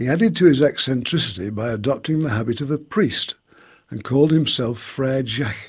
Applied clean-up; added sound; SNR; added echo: none; none; none; none.